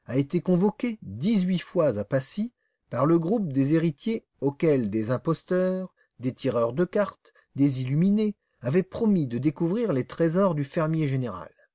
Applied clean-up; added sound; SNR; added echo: none; none; none; none.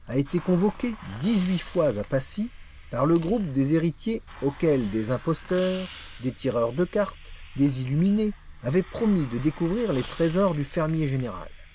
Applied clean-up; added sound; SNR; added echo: none; Hiss + Scissors; 16 dB; none.